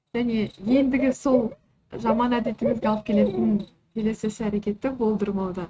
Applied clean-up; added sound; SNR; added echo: neural mask model RNNoise.